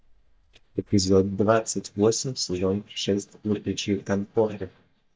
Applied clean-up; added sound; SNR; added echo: neural mask model DeepFilterNet 3.